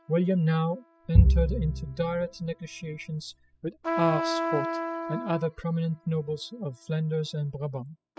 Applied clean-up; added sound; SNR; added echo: classical method spectral subtraction.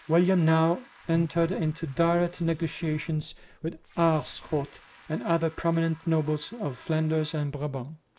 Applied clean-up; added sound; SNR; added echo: neural mask model Resemble Enhance denoiser.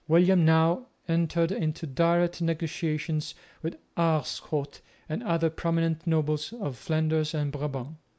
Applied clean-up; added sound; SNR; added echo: none; none; none; none.